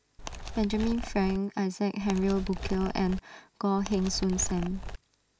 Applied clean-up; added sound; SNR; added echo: none; Animal; 7 dB; none.